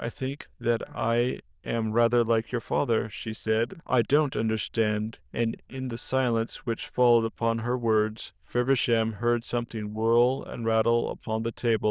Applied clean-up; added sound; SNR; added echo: neural diffusion model UNIVERSE++.